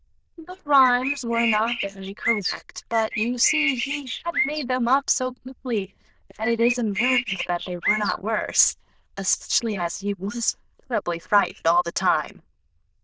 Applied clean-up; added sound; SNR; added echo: neural diffusion model UNIVERSE++.